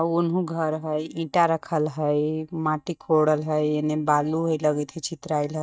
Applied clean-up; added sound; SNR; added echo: neural mask model DeepFilterNet 3.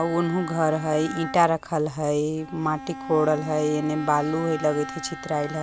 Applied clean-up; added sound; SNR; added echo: none; Bowed string instrument; 12 dB; none.